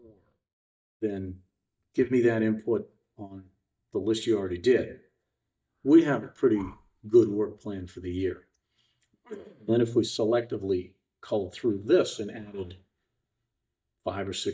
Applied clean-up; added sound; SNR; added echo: neural mask model DeepFilterNet 3.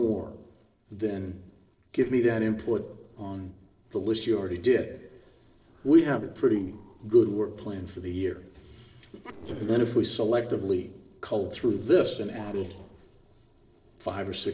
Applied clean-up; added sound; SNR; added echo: neural separator model SepFormer DNS4.